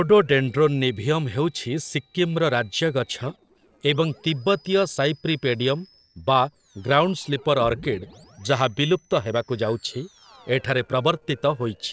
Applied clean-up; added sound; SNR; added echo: neural separator model SepFormer DNS4.